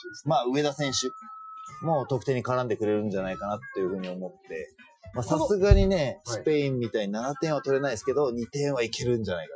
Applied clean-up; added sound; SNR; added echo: classical method Wiener filter.